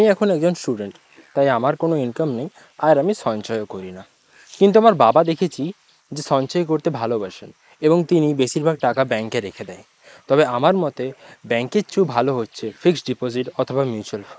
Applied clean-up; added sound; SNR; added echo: neural mask model Resemble Enhance denoiser.